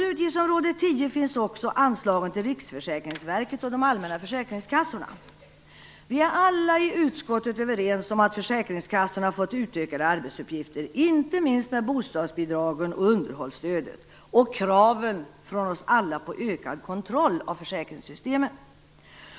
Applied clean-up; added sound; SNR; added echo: none; none; none; none.